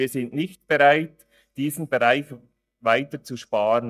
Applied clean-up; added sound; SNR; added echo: neural mask model DeepFilterNet 3.